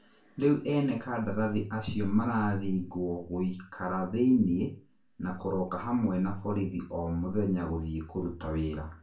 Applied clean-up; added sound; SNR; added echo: none; none; none; reverberation time 0.3 s.